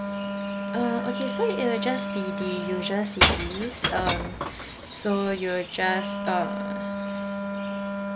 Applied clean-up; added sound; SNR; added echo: none; Wind instrument, woodwind instrument + Shatter / Crushing; 0 dB; none.